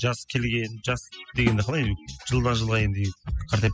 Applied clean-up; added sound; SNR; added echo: classical method spectral subtraction.